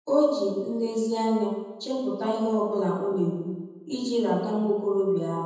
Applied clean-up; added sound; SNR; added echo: none; none; none; reverberation time 1.1 s.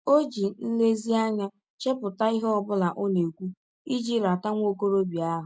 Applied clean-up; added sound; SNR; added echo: none; none; none; none.